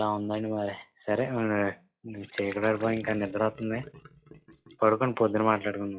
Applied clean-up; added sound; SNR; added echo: classical method log-MMSE.